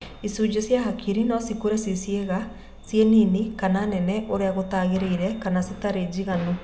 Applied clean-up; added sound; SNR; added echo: none; none; none; none.